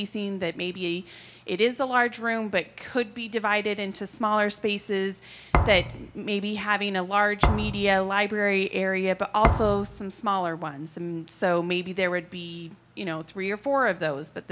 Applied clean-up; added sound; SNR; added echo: none; Thump, thud; 1 dB; none.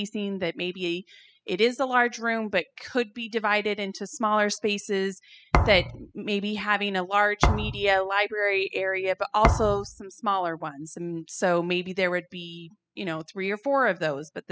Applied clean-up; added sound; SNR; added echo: classical method spectral subtraction.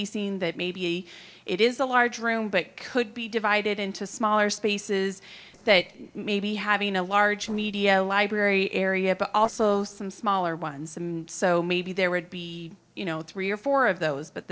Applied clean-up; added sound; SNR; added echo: neural separator model SepFormer DNS4.